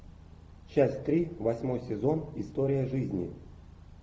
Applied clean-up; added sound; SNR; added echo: none; none; none; none.